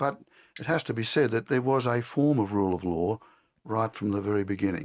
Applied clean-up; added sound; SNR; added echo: neural mask model RNNoise.